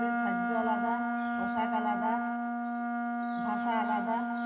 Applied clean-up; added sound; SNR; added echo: none; Wind instrument, woodwind instrument; -4 dB; reverberation time 1.4 s.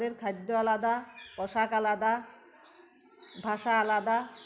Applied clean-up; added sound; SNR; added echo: none; none; none; none.